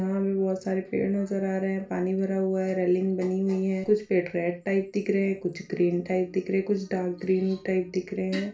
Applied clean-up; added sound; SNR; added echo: none; none; none; reverberation time 0.3 s.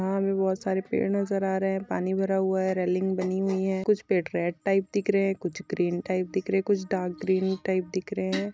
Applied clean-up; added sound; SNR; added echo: none; none; none; none.